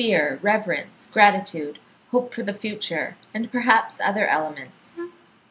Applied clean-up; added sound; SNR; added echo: none; Wind instrument, woodwind instrument; 14 dB; none.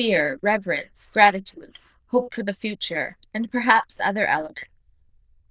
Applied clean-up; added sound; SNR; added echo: neural diffusion model UNIVERSE++.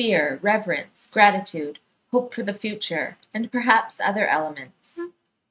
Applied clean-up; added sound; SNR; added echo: neural mask model RNNoise.